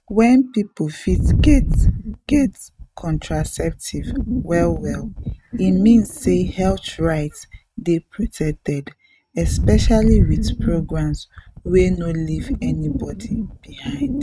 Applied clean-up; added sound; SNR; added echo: neural mask model RNNoise.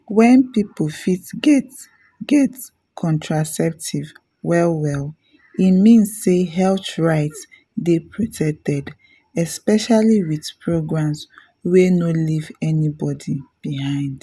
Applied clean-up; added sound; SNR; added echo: none; none; none; none.